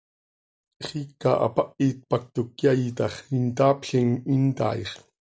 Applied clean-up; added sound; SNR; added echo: none; none; none; none.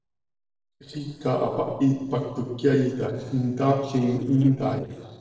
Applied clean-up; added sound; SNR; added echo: neural separator model SepFormer DNS4.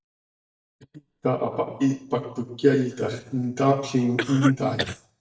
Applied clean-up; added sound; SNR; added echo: neural mask model DeepFilterNet 3.